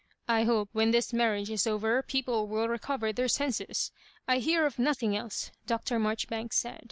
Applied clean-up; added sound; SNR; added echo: neural mask model Resemble Enhance denoiser.